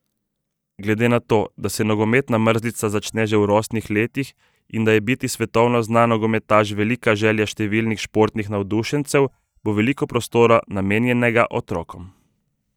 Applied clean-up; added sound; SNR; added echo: neural mask model DeepFilterNet 3.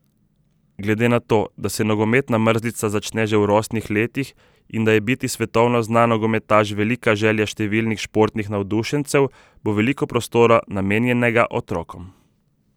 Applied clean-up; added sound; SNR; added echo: none; none; none; none.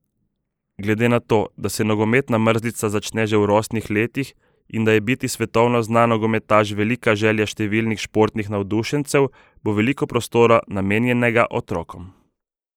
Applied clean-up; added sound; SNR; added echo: neural mask model Resemble Enhance denoiser.